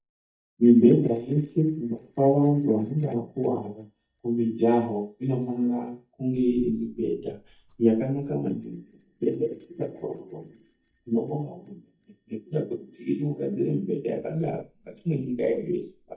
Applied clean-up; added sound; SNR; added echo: neural mask model DeepFilterNet 3.